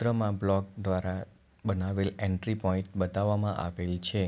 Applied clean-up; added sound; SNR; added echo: none; none; none; none.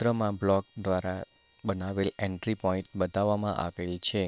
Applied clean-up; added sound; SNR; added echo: neural separator model SepFormer WHAM!.